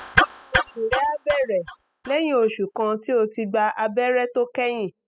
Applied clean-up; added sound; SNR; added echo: classical method spectral subtraction.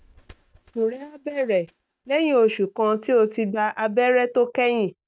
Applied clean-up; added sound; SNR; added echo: neural mask model DeepFilterNet 3.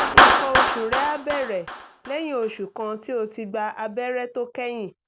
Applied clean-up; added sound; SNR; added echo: none; Clapping; -4 dB; none.